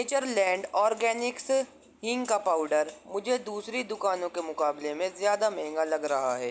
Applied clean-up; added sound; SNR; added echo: none; none; none; none.